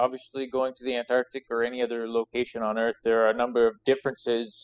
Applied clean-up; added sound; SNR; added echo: classical method spectral subtraction.